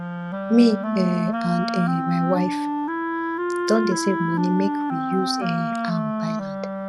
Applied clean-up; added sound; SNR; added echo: none; Wind instrument, woodwind instrument; 1 dB; none.